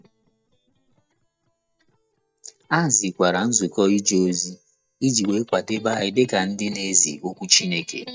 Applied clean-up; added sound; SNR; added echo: neural mask model DeepFilterNet 3.